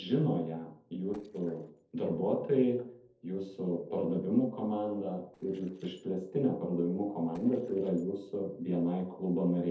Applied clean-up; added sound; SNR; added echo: neural separator model SepFormer DNS4.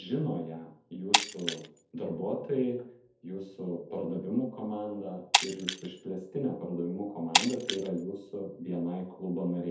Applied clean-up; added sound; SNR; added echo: none; Shatter; 0 dB; reverberation time 0.5 s.